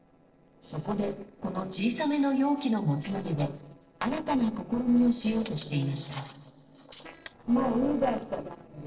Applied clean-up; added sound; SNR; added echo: neural separator model SepFormer DNS4.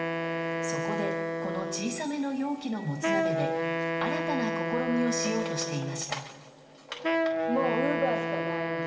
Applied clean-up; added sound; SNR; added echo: none; Wind instrument, woodwind instrument; -2 dB; reverberation time 1.0 s.